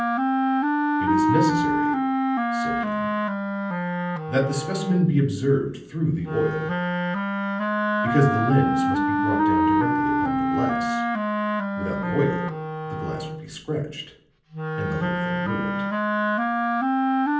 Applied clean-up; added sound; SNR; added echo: none; Wind instrument, woodwind instrument; -4 dB; reverberation time 0.6 s.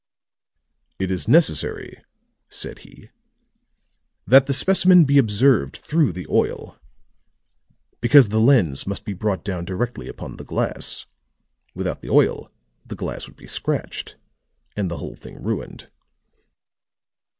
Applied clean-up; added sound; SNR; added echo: none; none; none; none.